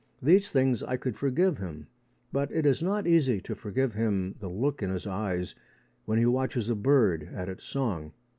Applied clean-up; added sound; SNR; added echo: none; none; none; none.